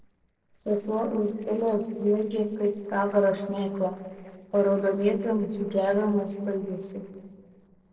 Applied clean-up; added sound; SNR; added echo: neural separator model SepFormer DNS4.